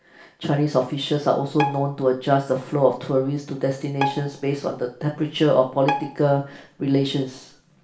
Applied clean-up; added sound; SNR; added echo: none; Bowed string instrument; 10 dB; reverberation time 0.5 s.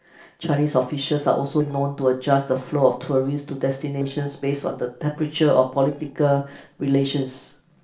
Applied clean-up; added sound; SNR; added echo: neural separator model SepFormer DNS4.